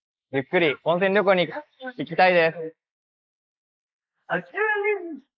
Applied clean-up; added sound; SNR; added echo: neural mask model Resemble Enhance denoiser.